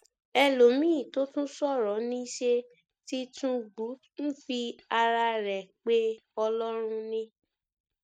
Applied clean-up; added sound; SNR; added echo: neural mask model DeepFilterNet 3.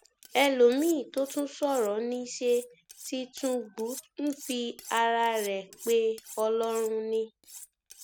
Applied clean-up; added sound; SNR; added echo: none; Cutlery, silverware; 18 dB; none.